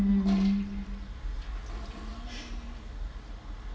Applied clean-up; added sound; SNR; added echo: none; Toilet flush; 19 dB; reverberation time 1.1 s.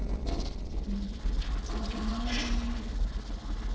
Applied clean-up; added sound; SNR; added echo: neural separator model SepFormer DNS4.